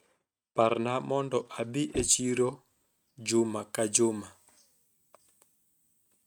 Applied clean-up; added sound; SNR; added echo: neural mask model RNNoise.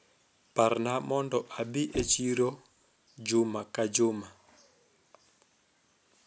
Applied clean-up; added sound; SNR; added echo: none; Knock; 15 dB; none.